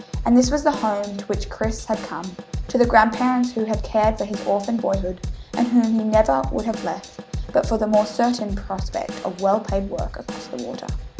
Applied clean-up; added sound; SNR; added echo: none; Drum / Drum kit; 9 dB; none.